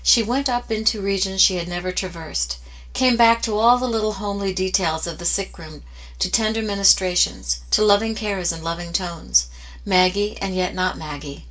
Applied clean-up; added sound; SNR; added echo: none; none; none; reverberation time 0.2 s.